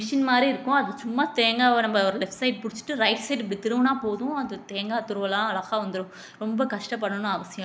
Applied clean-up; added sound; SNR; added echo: none; none; none; none.